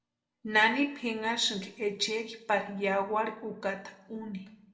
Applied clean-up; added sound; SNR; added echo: none; none; none; reverberation time 0.5 s.